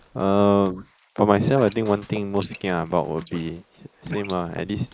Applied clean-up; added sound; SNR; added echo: neural mask model Resemble Enhance denoiser.